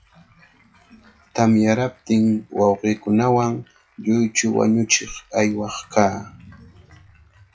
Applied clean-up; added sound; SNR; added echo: classical method log-MMSE.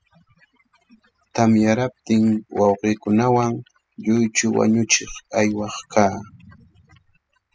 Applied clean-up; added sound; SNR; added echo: classical method spectral subtraction.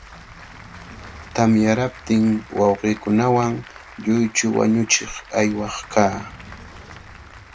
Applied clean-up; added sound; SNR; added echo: none; Sliding door / Train + Applause; 19 dB; none.